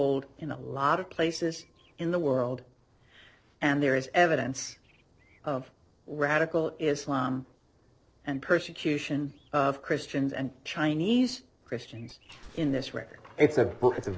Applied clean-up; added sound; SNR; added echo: neural separator model SepFormer DNS4.